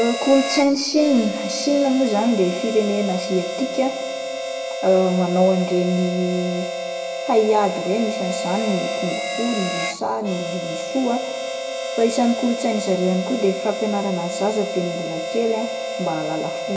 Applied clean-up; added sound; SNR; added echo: none; Harmonica; 5 dB; reverberation time 1.5 s.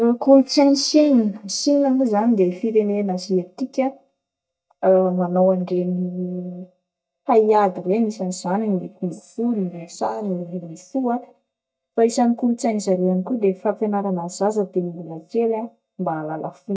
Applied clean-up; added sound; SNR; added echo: neural mask model DeepFilterNet 3.